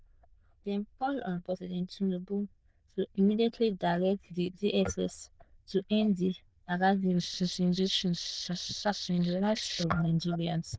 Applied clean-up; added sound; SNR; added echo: neural diffusion model UNIVERSE++.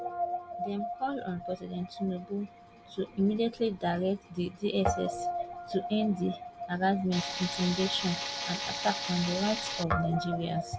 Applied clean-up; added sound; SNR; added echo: none; Guitar + Tools; 5 dB; none.